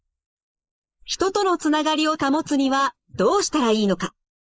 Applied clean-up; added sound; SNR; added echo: neural mask model Resemble Enhance denoiser.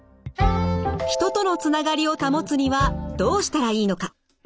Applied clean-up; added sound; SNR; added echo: none; none; none; none.